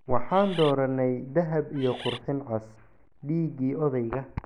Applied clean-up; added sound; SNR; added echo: none; Bird; 13 dB; none.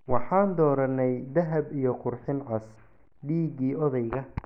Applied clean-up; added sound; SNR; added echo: none; none; none; none.